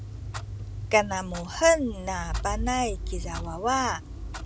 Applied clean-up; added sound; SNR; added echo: none; Clock; 6 dB; none.